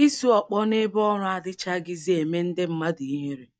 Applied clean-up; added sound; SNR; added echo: neural mask model DeepFilterNet 3.